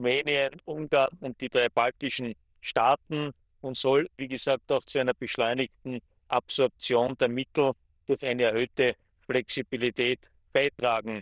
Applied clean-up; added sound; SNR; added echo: neural diffusion model UNIVERSE++.